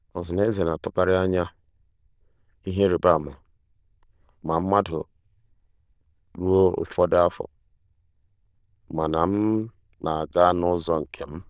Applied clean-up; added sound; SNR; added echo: neural diffusion model UNIVERSE++.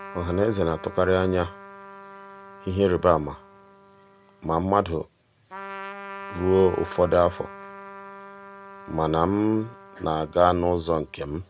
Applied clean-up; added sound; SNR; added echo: none; Trumpet; 17 dB; none.